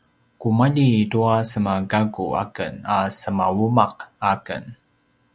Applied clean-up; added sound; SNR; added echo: none; none; none; none.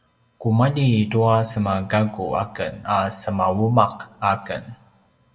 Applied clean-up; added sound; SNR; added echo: none; none; none; reverberation time 0.6 s.